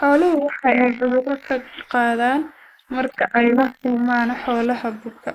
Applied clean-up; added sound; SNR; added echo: neural mask model Resemble Enhance denoiser.